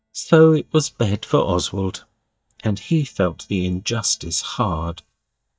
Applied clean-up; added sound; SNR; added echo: neural mask model DeepFilterNet 3.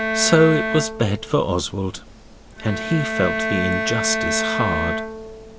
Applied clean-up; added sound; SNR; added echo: none; Bowed string instrument; 3 dB; none.